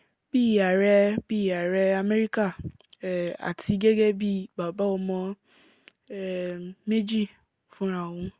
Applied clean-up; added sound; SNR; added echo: none; none; none; none.